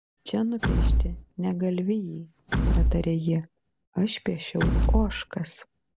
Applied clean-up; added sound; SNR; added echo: none; Door / Wood; -2 dB; none.